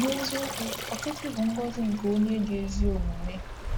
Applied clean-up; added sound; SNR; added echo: none; Stream; 3 dB; none.